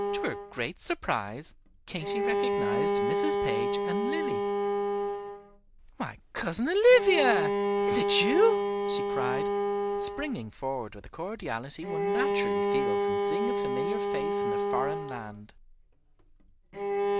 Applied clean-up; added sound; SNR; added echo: none; Bowed string instrument; -1 dB; none.